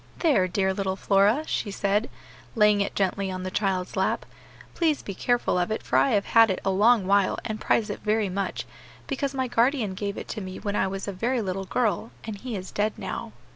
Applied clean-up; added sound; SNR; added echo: none; none; none; none.